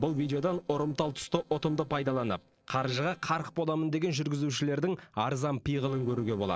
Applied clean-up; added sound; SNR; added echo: neural separator model SepFormer DNS4.